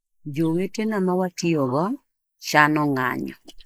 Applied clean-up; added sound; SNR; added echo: neural mask model Resemble Enhance denoiser.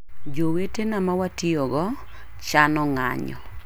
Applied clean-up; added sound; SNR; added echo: none; none; none; none.